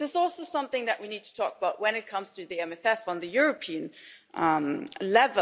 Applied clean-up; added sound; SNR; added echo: none; none; none; none.